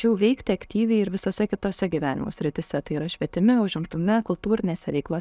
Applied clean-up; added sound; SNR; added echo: none; none; none; none.